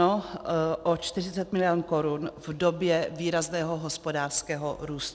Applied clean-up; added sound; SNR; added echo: none; none; none; none.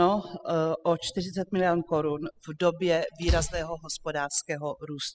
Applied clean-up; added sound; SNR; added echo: classical method spectral subtraction.